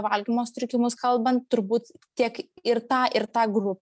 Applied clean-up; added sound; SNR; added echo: none; none; none; none.